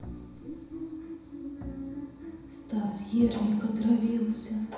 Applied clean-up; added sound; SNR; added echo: none; Bowed string instrument; 18 dB; reverberation time 1.0 s.